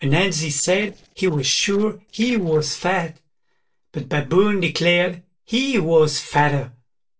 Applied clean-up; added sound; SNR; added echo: neural separator model SepFormer DNS4.